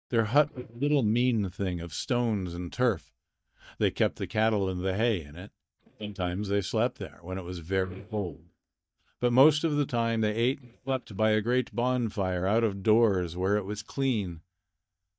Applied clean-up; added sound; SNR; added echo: neural mask model DeepFilterNet 3.